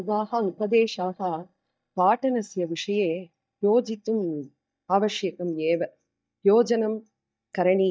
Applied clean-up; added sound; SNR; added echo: neural mask model DeepFilterNet 3.